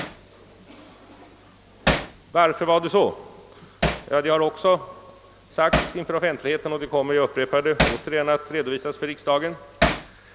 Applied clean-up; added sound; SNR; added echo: none; Hammer; 6 dB; none.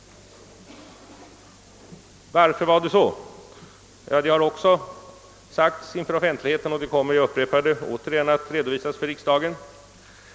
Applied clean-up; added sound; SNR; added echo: none; none; none; none.